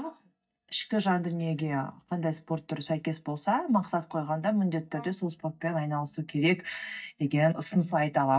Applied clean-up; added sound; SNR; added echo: neural mask model DeepFilterNet 3.